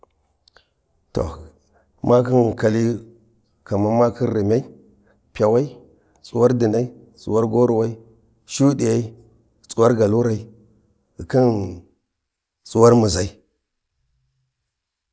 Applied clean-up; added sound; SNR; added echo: none; none; none; none.